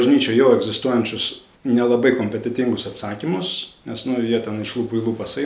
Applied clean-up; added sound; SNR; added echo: none; none; none; none.